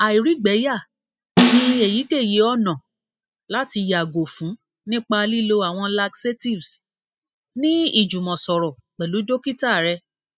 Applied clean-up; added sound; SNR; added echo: classical method spectral subtraction.